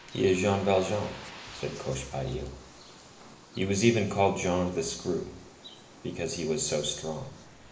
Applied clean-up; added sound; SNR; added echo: none; Bird; 19 dB; reverberation time 1.1 s.